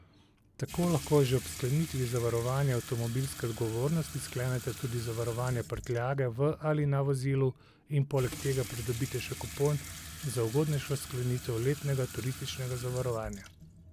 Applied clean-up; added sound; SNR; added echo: none; Sink (filling or washing) / Water tap, faucet; 13 dB; none.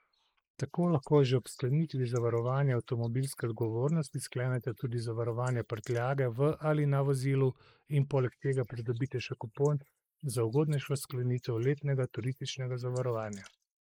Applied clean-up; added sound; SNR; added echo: neural mask model Resemble Enhance denoiser.